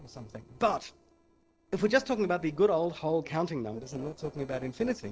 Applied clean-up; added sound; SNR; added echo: neural separator model SepFormer DNS4.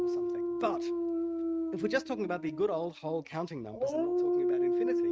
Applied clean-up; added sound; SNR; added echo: neural mask model RNNoise.